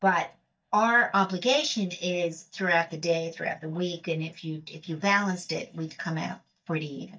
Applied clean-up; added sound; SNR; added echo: neural mask model DeepFilterNet 3.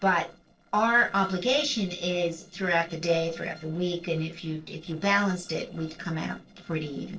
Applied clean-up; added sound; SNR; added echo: neural separator model SepFormer DNS4.